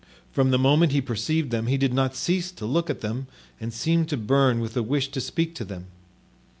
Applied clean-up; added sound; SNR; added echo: none; none; none; none.